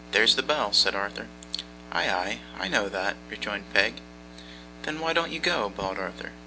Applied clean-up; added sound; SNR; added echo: none; none; none; none.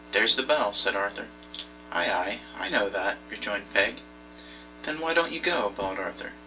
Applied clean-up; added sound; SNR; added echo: none; none; none; reverberation time 0.2 s.